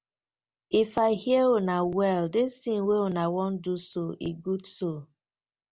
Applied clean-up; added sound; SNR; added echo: none; none; none; none.